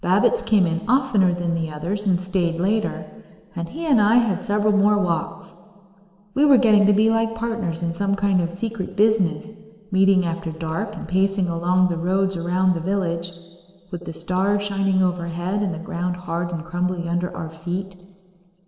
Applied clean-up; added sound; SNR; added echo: none; none; none; reverberation time 3.0 s.